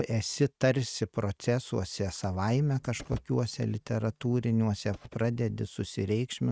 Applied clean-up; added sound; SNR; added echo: neural mask model RNNoise.